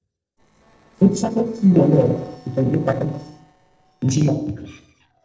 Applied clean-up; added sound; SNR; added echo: neural separator model SepFormer DNS4.